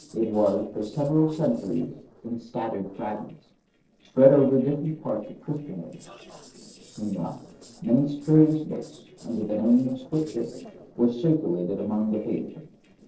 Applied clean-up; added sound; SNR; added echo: neural separator model SepFormer DNS4.